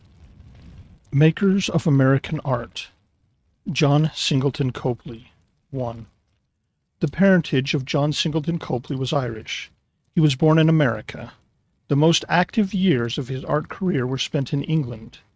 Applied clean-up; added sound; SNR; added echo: neural mask model RNNoise.